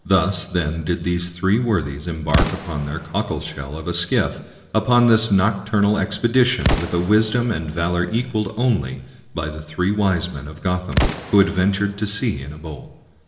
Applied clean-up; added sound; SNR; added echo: none; Explosion; 9 dB; reverberation time 1.1 s.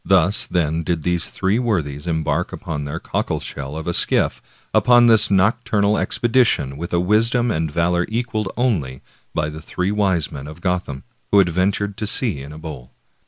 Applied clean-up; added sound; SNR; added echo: none; none; none; none.